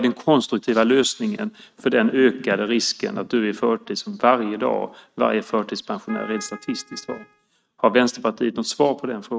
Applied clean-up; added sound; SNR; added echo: neural mask model RNNoise.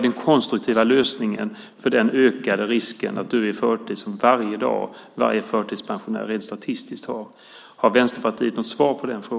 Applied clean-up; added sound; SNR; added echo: neural mask model Resemble Enhance denoiser.